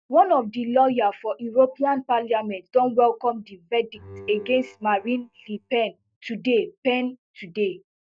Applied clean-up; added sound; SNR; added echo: neural mask model DeepFilterNet 3.